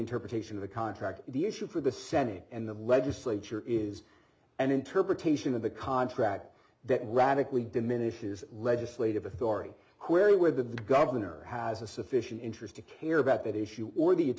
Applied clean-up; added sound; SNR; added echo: none; none; none; none.